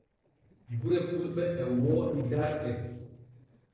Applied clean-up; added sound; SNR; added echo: neural separator model SepFormer DNS4.